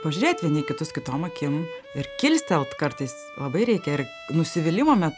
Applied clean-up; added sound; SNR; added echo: none; Bowed string instrument; 14 dB; none.